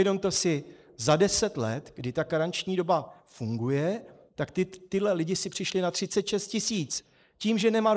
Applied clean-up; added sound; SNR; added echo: neural mask model Resemble Enhance denoiser.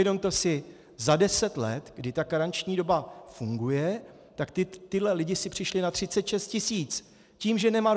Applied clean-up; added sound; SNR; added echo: none; none; none; none.